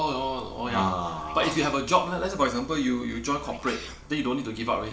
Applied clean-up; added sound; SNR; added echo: none; Sneeze; 20 dB; reverberation time 1.3 s.